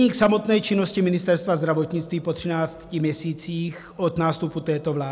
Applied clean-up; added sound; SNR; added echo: none; none; none; none.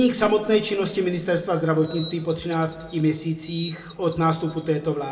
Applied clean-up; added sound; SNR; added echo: none; Bird vocalization, bird call, bird song; 10 dB; reverberation time 1.7 s.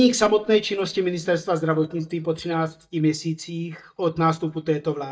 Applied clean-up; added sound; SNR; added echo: neural mask model DeepFilterNet 3.